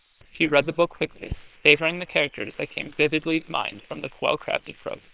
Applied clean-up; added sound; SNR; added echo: neural separator model SepFormer WHAM!.